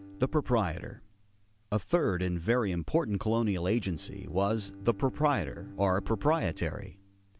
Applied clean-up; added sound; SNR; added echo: none; Bowed string instrument; 20 dB; none.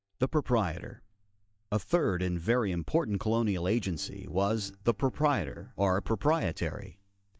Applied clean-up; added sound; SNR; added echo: neural mask model DeepFilterNet 3.